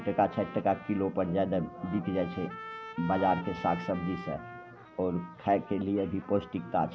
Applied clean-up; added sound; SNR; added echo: none; Trumpet; 14 dB; none.